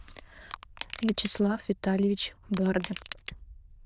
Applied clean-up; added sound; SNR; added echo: neural diffusion model UNIVERSE++.